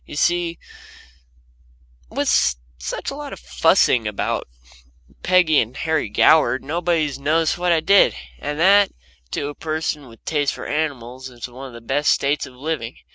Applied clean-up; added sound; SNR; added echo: none; none; none; none.